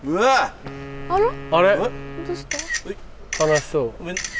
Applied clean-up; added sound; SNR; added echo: none; Wind instrument, woodwind instrument; 15 dB; none.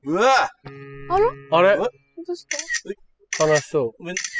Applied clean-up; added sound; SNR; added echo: classical method spectral subtraction.